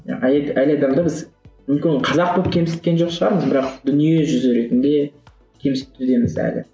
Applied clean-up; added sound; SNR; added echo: none; none; none; none.